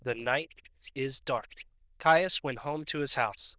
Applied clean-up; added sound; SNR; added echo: neural diffusion model UNIVERSE++.